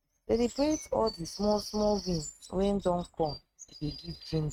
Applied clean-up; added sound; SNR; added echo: neural mask model RNNoise.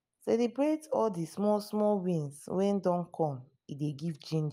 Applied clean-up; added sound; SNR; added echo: none; none; none; none.